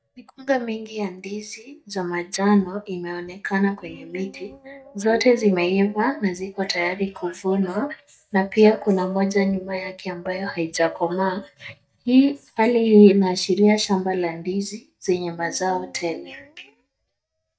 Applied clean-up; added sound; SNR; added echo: neural mask model DeepFilterNet 3.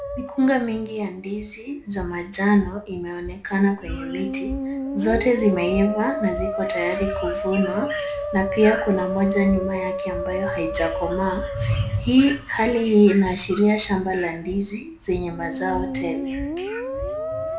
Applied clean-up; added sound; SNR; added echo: none; Musical instrument; 7 dB; reverberation time 0.4 s.